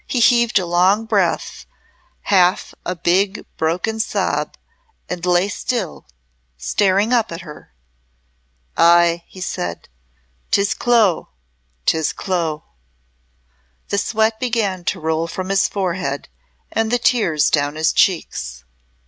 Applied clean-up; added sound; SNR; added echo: none; none; none; none.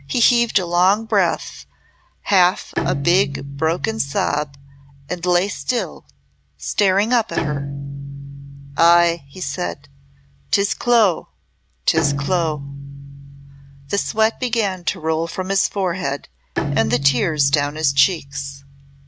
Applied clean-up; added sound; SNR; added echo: none; Bowed string instrument; 9 dB; none.